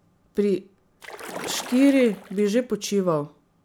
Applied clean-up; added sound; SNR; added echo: none; Splash, splatter; 14 dB; none.